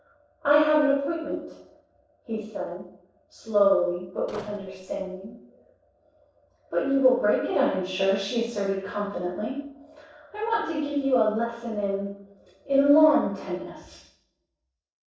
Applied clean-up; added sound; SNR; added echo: neural separator model SepFormer DNS4.